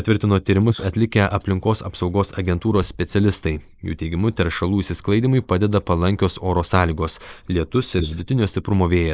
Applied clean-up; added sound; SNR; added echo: neural mask model Resemble Enhance denoiser.